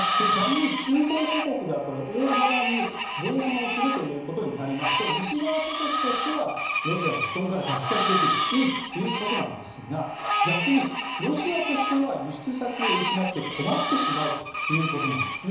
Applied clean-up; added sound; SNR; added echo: none; Screech; 0 dB; reverberation time 1.0 s.